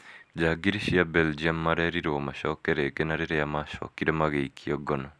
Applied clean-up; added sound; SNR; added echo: none; none; none; none.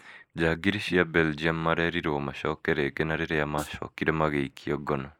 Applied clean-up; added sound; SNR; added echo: neural mask model Resemble Enhance denoiser.